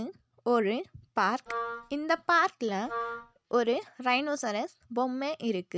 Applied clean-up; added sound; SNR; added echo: neural mask model RNNoise.